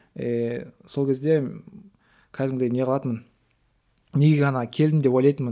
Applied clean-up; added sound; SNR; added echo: none; none; none; none.